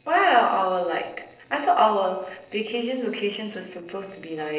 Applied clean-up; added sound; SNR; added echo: neural separator model SepFormer DNS4.